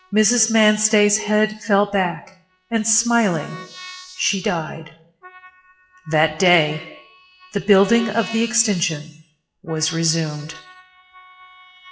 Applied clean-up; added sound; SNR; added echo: classical method WPE with log-MMSE.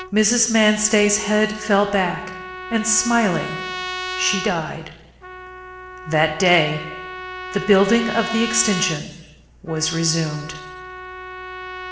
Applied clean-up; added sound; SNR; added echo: none; Trumpet; 11 dB; reverberation time 1.0 s.